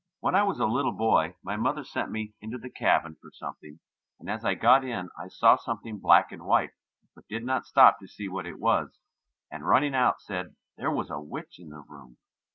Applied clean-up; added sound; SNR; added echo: none; none; none; none.